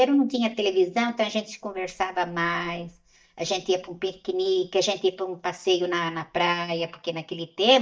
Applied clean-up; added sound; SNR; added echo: neural mask model DeepFilterNet 3.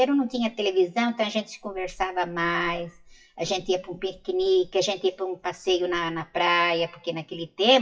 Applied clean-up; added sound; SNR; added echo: classical method WPE with log-MMSE.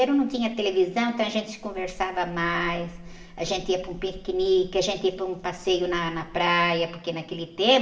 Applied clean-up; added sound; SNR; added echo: none; Rain; 19 dB; reverberation time 1.1 s.